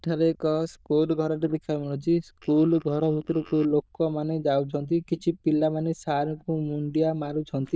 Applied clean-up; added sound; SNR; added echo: neural diffusion model UNIVERSE++.